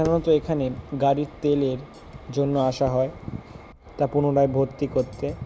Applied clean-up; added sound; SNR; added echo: none; Tap; 19 dB; none.